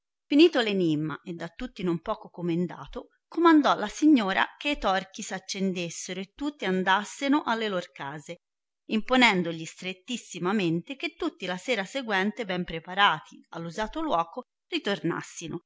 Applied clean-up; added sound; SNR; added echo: none; none; none; none.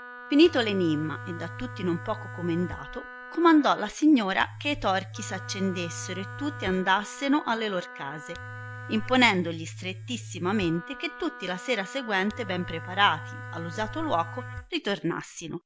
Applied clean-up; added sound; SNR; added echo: none; Domestic sounds, home sounds + Wind instrument, woodwind instrument; 13 dB; none.